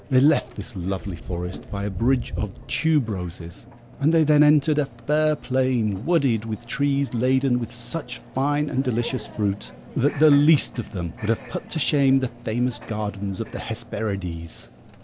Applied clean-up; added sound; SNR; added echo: none; Microwave oven; 15 dB; none.